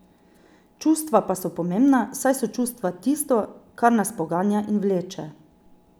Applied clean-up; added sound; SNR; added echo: none; none; none; none.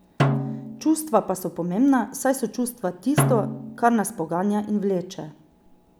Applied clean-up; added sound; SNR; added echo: none; Snare drum; 5 dB; none.